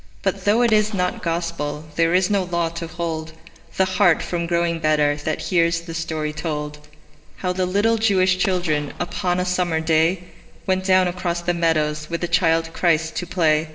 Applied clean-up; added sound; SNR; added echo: neural separator model SepFormer DNS4.